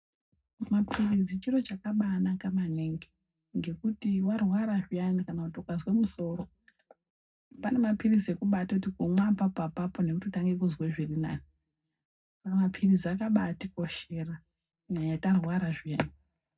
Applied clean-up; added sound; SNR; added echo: none; none; none; reverberation time 0.3 s.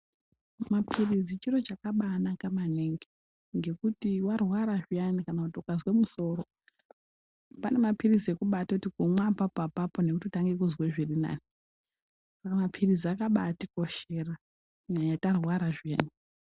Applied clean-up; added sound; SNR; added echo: none; none; none; none.